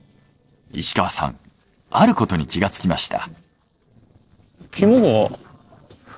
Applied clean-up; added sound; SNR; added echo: neural separator model SepFormer DNS4.